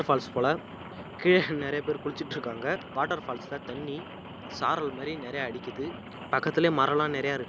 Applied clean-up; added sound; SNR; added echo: none; Rain; 13 dB; none.